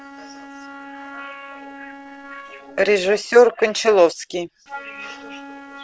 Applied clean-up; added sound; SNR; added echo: neural separator model SepFormer DNS4.